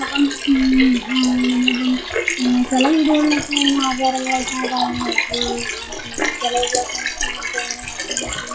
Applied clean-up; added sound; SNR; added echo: classical method log-MMSE.